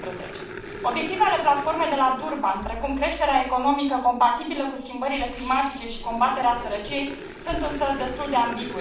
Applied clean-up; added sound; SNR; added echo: none; Growling; 15 dB; reverberation time 0.5 s.